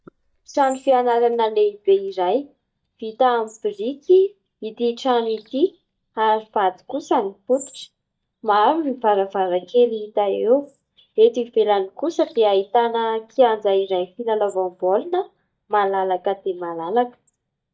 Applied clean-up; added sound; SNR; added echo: neural mask model DeepFilterNet 3.